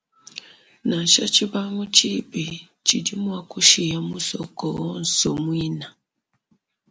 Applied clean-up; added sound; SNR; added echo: none; none; none; none.